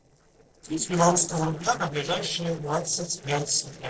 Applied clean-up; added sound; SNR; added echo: neural separator model SepFormer DNS4.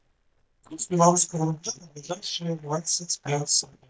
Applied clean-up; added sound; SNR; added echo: neural mask model DeepFilterNet 3.